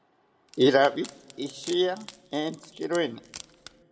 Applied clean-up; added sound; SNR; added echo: none; Wood; 20 dB; reverberation time 2.1 s.